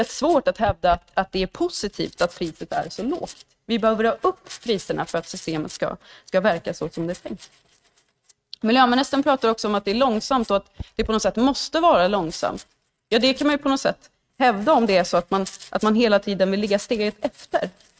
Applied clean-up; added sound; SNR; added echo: neural mask model RNNoise.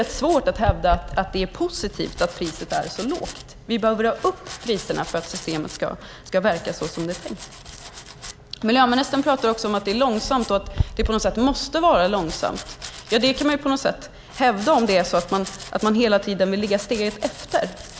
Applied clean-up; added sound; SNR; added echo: none; Domestic sounds, home sounds; 12 dB; none.